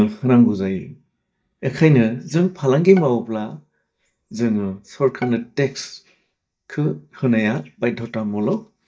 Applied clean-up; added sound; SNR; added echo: neural mask model DeepFilterNet 3.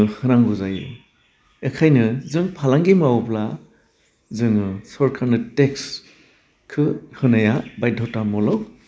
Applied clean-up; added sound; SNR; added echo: none; none; none; none.